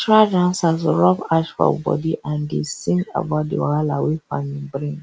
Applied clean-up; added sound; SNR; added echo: none; none; none; none.